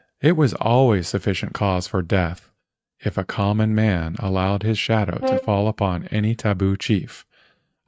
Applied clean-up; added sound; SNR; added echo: neural mask model RNNoise.